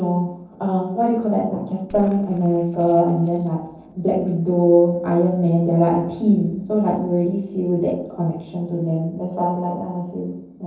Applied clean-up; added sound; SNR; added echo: neural separator model SepFormer DNS4.